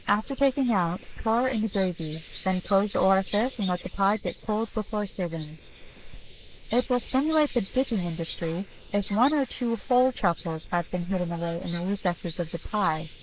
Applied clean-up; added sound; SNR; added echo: neural mask model Resemble Enhance denoiser.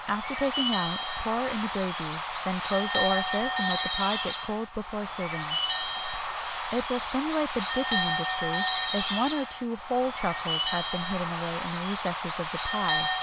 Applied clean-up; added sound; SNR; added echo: none; Bird / Bell; -4 dB; none.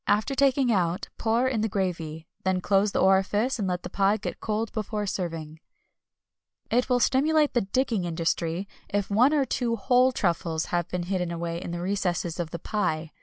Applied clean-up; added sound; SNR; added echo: none; none; none; none.